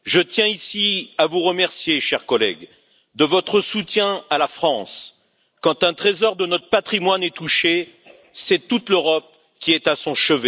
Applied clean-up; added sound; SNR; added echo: none; none; none; none.